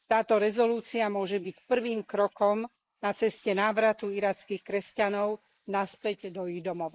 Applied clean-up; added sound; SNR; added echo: neural mask model Resemble Enhance denoiser.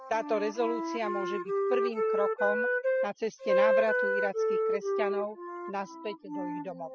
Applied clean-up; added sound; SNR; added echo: classical method spectral subtraction.